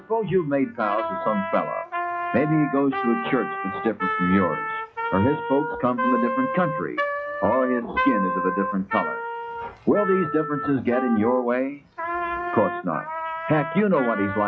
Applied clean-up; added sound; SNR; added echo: classical method log-MMSE.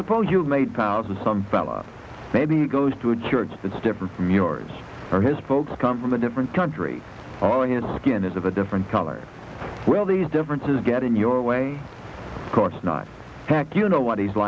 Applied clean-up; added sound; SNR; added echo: none; none; none; none.